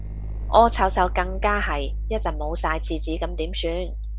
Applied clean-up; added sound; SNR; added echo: neural separator model SepFormer DNS4.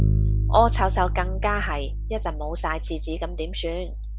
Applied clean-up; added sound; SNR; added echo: none; Bass guitar; -2 dB; none.